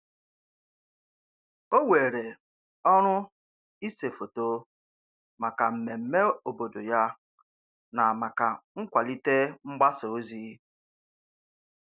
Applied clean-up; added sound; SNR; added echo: none; none; none; none.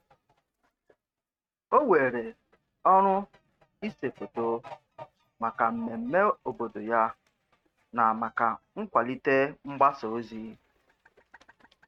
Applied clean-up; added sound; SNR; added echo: neural mask model RNNoise.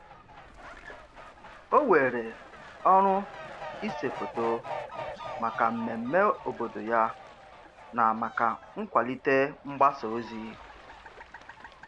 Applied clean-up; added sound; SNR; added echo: none; Fowl; 14 dB; none.